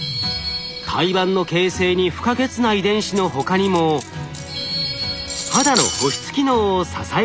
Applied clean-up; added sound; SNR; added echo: none; Cutlery, silverware; 8 dB; none.